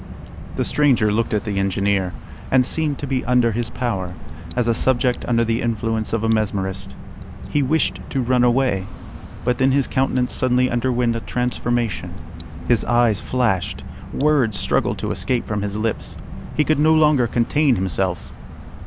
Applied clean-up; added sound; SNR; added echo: none; Drip / Water; 10 dB; none.